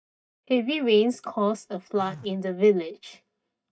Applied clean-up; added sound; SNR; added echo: neural mask model DeepFilterNet 3.